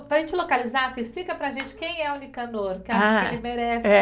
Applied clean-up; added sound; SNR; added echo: none; none; none; none.